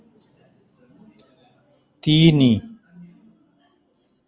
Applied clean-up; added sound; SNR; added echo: none; none; none; none.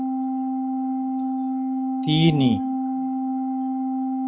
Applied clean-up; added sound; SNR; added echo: neural mask model RNNoise.